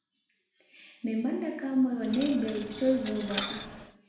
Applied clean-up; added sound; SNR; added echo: none; Coin (dropping); 9 dB; reverberation time 1.0 s.